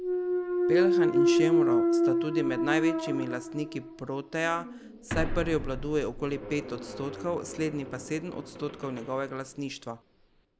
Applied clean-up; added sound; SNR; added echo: none; Thump, thud; -3 dB; none.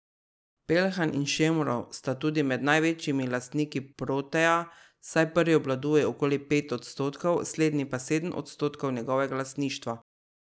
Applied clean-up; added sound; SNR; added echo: none; none; none; none.